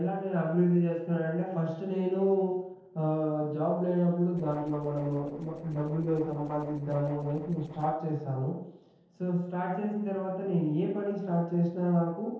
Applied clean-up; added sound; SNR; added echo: neural separator model SepFormer DNS4.